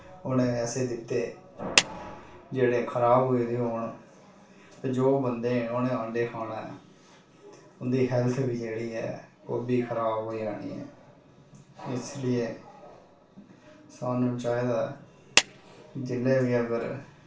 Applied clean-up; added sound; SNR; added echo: none; Clapping; 0 dB; reverberation time 0.4 s.